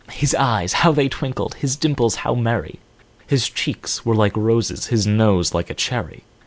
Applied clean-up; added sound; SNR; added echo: none; none; none; none.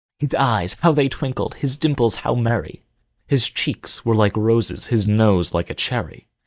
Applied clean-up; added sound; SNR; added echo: neural mask model DeepFilterNet 3.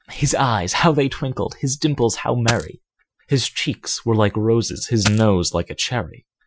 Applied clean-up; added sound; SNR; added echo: classical method Wiener filter.